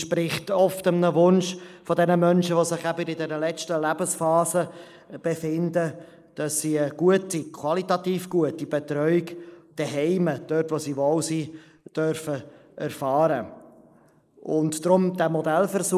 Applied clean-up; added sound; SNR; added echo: neural mask model Resemble Enhance denoiser.